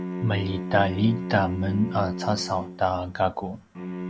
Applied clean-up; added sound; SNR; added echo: none; Bowed string instrument; 7 dB; none.